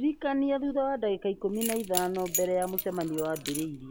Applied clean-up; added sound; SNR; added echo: none; Keys jangling; 10 dB; none.